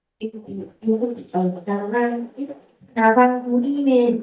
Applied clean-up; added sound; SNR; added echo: neural mask model DeepFilterNet 3.